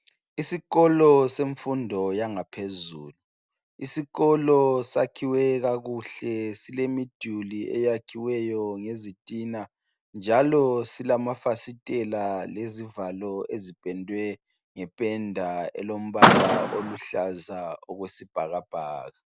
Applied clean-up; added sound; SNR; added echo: none; Car; -5 dB; none.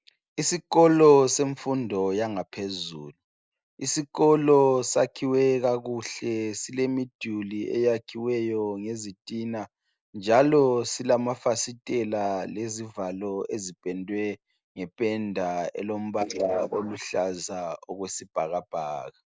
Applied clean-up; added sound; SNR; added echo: neural mask model Resemble Enhance denoiser.